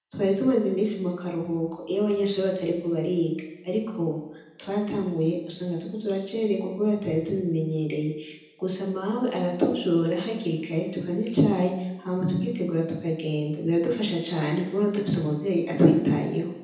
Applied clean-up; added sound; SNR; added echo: none; none; none; reverberation time 0.9 s.